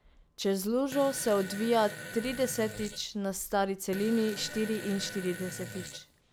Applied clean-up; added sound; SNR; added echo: none; Fart; 12 dB; none.